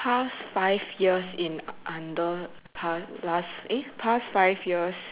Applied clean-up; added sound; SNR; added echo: none; none; none; none.